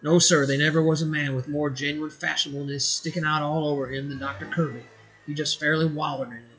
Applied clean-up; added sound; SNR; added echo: classical method WPE with log-MMSE.